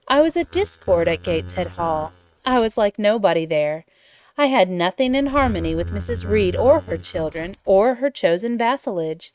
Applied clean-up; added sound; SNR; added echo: neural mask model RNNoise.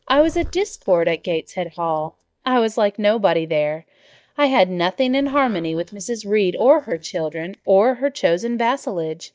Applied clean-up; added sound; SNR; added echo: neural mask model DeepFilterNet 3.